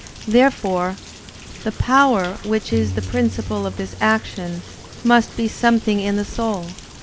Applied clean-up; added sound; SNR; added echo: none; Rain + Tabla; 13 dB; none.